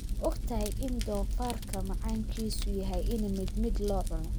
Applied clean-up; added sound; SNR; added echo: none; Fire; -4 dB; none.